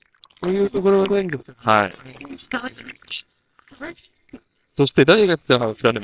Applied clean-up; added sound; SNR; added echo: neural separator model SepFormer WHAMR!.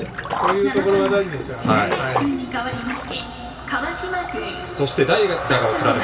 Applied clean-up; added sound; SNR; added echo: none; Sink (filling or washing); 8 dB; reverberation time 0.2 s.